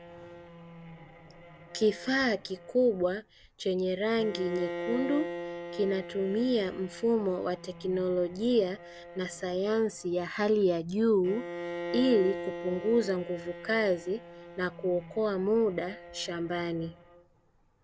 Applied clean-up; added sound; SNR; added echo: none; Bowed string instrument; 12 dB; none.